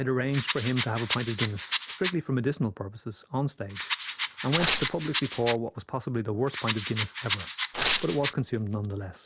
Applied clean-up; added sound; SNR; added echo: none; Rattle + Tearing; 2 dB; none.